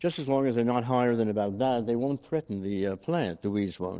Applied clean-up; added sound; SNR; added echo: neural separator model SepFormer DNS4.